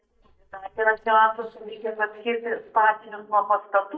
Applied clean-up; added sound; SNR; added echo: neural mask model DeepFilterNet 3.